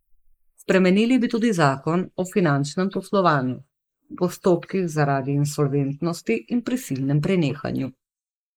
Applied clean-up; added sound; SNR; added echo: neural mask model Resemble Enhance denoiser.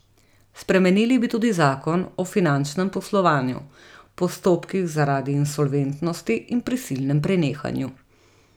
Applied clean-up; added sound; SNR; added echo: none; none; none; none.